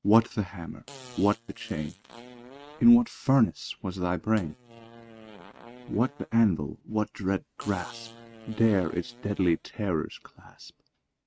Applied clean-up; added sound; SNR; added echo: neural mask model RNNoise.